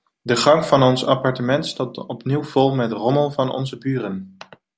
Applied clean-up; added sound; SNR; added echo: none; none; none; none.